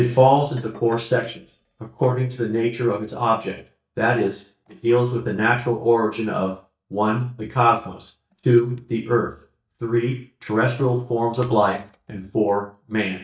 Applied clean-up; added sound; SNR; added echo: neural mask model DeepFilterNet 3.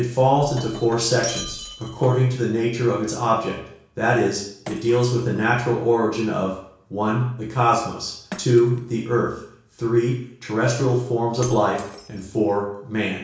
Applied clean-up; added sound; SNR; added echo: none; Shatter; 20 dB; reverberation time 0.6 s.